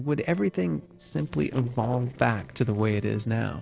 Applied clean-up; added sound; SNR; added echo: neural separator model SepFormer DNS4.